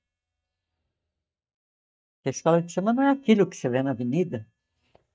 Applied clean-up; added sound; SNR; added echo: neural mask model DeepFilterNet 3.